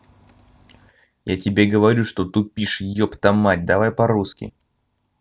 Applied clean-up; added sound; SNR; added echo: none; none; none; none.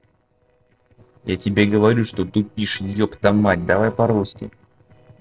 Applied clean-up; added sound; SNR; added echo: neural separator model SepFormer DNS4.